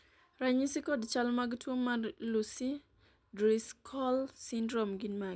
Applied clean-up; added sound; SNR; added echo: none; none; none; none.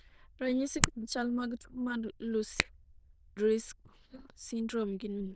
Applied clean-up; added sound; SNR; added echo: neural diffusion model UNIVERSE++.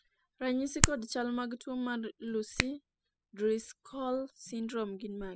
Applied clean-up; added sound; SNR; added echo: classical method spectral subtraction.